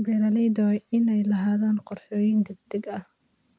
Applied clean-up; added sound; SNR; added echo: none; none; none; none.